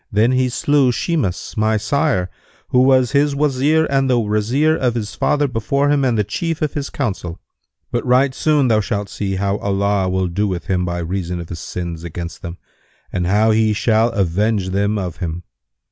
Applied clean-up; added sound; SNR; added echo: none; none; none; none.